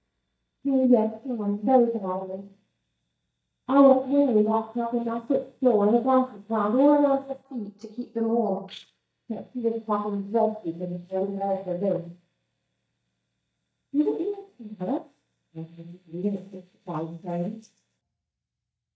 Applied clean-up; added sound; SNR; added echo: neural mask model DeepFilterNet 3.